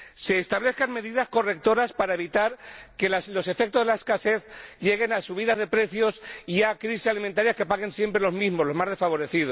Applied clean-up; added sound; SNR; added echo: none; none; none; none.